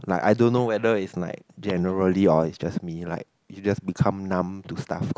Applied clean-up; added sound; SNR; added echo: none; none; none; none.